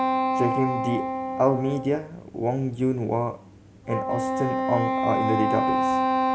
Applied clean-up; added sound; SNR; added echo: none; Wind instrument, woodwind instrument; -1 dB; none.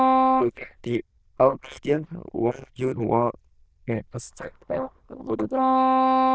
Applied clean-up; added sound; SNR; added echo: neural diffusion model UNIVERSE++.